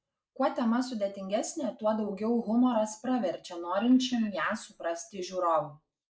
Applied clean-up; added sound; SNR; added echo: neural mask model Resemble Enhance denoiser.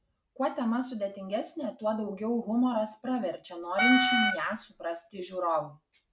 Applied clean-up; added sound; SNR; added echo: none; Wind instrument, woodwind instrument; -3 dB; none.